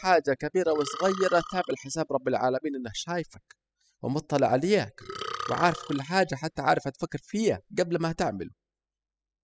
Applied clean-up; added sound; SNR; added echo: classical method spectral subtraction.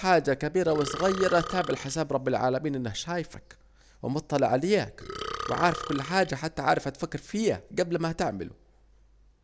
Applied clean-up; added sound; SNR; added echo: none; Burping, eructation; 9 dB; none.